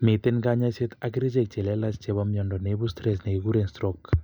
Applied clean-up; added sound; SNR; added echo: none; none; none; none.